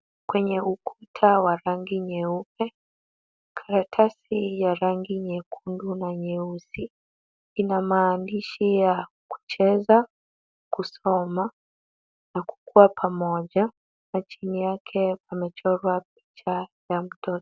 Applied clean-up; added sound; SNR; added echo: none; none; none; none.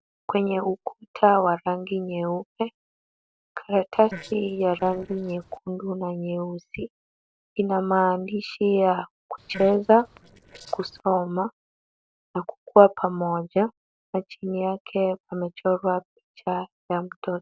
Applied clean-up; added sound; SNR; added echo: neural separator model SepFormer DNS4.